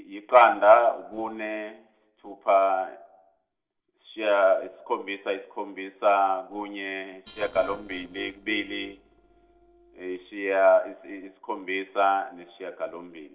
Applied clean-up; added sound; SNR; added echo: neural separator model SepFormer DNS4.